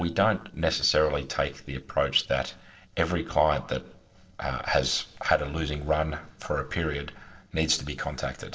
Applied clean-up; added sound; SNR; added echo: neural separator model SepFormer DNS4.